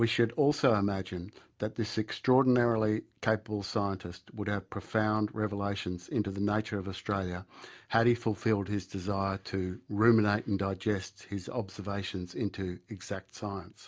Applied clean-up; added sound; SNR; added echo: none; none; none; none.